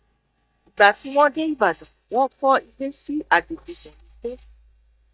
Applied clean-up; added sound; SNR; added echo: neural mask model DeepFilterNet 3.